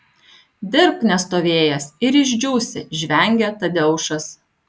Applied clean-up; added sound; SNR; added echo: none; none; none; none.